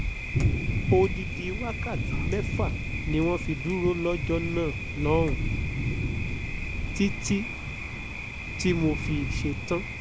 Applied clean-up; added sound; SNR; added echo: none; Thunder; -1 dB; none.